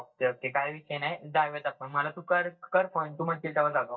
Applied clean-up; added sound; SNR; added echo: neural mask model DeepFilterNet 3.